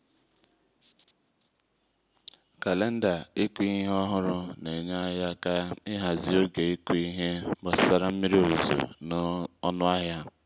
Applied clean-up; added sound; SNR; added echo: none; none; none; none.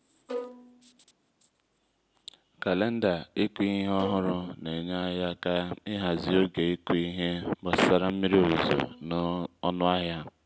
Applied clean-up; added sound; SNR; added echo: none; Bowed string instrument; 11 dB; none.